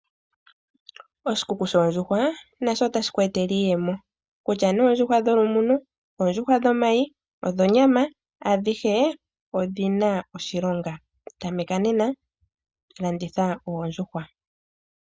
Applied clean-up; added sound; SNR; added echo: none; none; none; none.